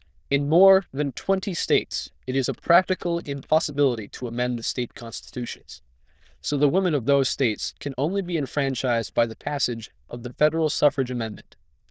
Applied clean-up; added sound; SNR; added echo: neural diffusion model UNIVERSE++.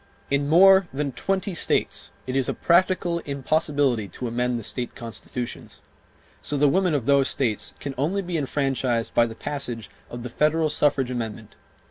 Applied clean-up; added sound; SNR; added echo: none; none; none; none.